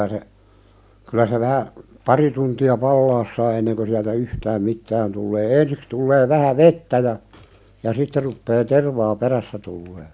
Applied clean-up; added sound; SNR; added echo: none; none; none; none.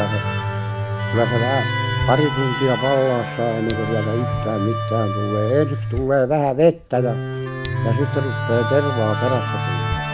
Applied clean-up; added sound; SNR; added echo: none; Musical instrument + Domestic sounds, home sounds; 2 dB; none.